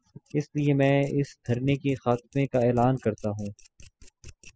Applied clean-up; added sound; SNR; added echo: classical method spectral subtraction.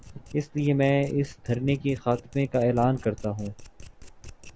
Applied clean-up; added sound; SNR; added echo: none; Domestic sounds, home sounds; 20 dB; none.